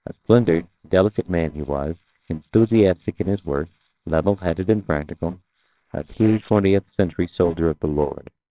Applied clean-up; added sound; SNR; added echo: neural separator model SepFormer WHAMR!.